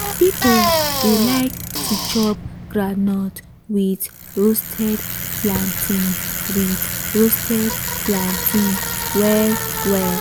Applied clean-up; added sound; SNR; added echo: none; Bicycle; 4 dB; none.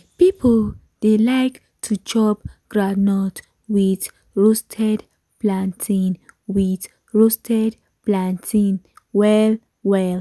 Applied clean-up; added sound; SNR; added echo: none; none; none; none.